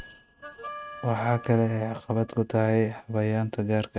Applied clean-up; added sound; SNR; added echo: neural mask model RNNoise.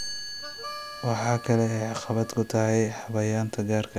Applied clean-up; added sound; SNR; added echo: none; Harmonica + Chime; 14 dB; none.